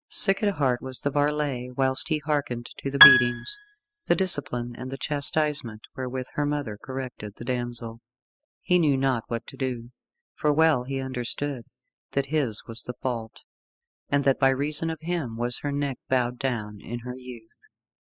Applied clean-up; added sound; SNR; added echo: classical method spectral subtraction.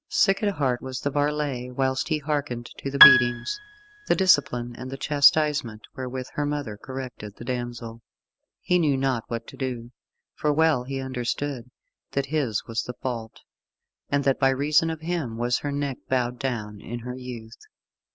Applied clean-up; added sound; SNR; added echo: none; Piano; -4 dB; none.